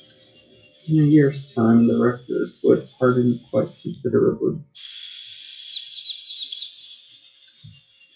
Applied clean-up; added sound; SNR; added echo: classical method WPE with log-MMSE.